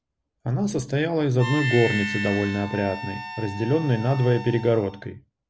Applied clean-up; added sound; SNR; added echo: none; Harmonica; 9 dB; none.